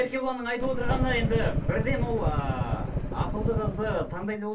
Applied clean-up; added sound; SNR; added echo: none; Engine starting / Car; -1 dB; reverberation time 0.2 s.